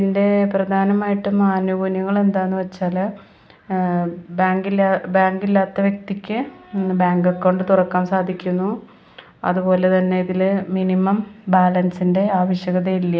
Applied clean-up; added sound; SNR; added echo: none; none; none; none.